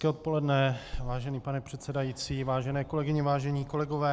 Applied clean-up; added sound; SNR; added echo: none; Wind; 15 dB; none.